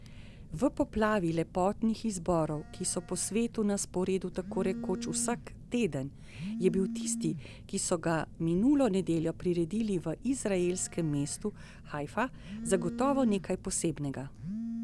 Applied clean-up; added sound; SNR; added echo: none; Telephone; 11 dB; none.